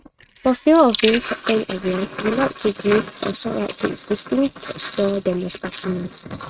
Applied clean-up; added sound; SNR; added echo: neural mask model RNNoise.